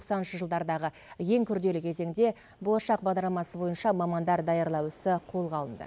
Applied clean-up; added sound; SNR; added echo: none; none; none; none.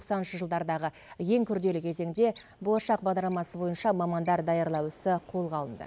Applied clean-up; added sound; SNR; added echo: none; Bird; 14 dB; none.